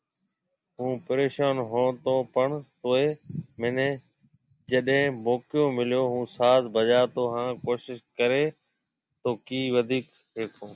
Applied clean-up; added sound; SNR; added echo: none; none; none; none.